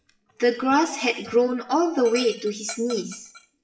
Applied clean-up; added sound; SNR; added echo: classical method WPE with log-MMSE.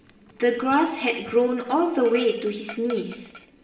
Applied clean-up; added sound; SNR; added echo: none; Dog; 19 dB; reverberation time 0.8 s.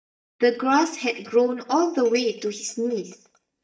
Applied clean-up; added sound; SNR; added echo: neural mask model DeepFilterNet 3.